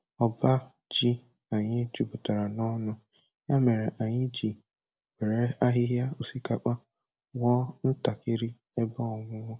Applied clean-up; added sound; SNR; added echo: none; none; none; none.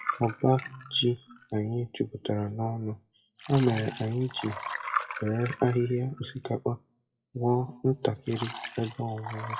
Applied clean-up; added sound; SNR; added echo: classical method WPE with log-MMSE.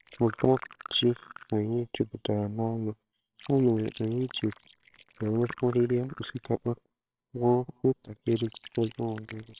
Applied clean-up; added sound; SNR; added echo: neural separator model SepFormer WHAMR!.